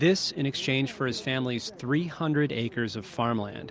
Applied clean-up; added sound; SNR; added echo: none; none; none; none.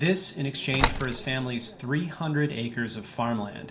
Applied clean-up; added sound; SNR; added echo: none; Slam; 3 dB; reverberation time 1.2 s.